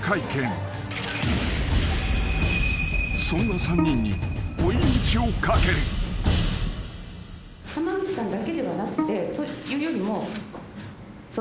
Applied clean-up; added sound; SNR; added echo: none; Bowed string instrument; 9 dB; none.